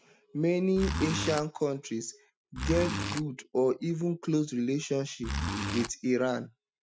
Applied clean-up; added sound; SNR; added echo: none; Zipper (clothing); 2 dB; none.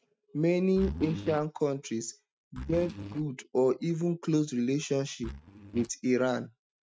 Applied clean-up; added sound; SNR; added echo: neural mask model RNNoise.